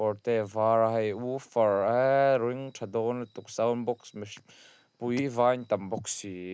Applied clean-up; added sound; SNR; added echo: none; none; none; none.